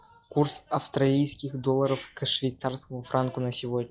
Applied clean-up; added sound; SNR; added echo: classical method log-MMSE.